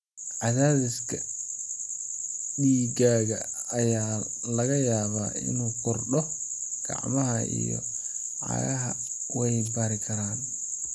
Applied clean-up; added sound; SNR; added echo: none; none; none; none.